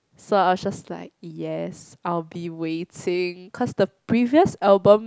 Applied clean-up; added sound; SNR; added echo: none; none; none; none.